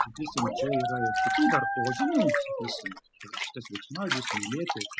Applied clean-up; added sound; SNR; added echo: classical method spectral subtraction.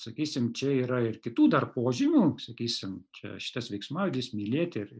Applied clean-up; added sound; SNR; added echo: none; none; none; none.